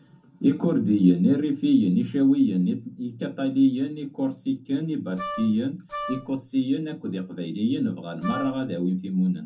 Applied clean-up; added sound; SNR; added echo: none; Wind instrument, woodwind instrument; 11 dB; reverberation time 0.3 s.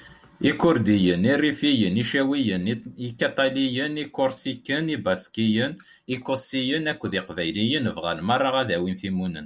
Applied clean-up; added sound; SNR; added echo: none; none; none; none.